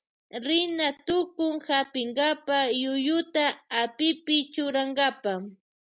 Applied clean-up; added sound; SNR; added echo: none; none; none; none.